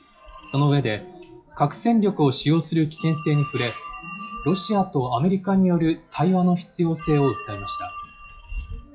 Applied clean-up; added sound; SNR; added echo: classical method WPE with log-MMSE.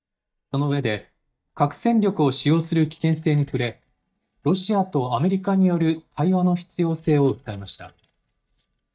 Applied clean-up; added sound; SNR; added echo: neural mask model DeepFilterNet 3.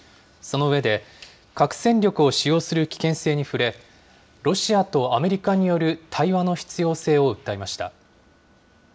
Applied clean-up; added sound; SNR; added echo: none; none; none; none.